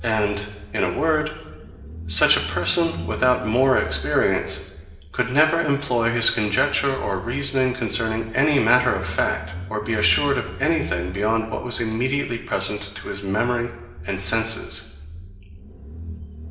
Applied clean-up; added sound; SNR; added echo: none; Engine / Car; 13 dB; reverberation time 1.2 s.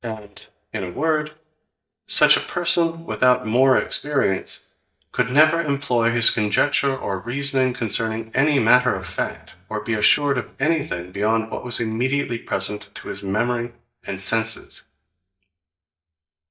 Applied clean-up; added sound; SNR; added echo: neural mask model DeepFilterNet 3.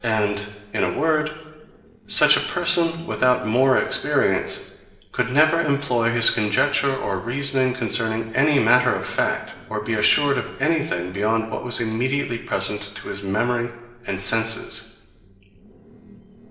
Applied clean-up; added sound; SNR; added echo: neural separator model SepFormer DNS4.